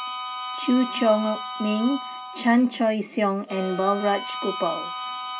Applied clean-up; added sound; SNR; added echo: none; Harmonica; 9 dB; reverberation time 0.2 s.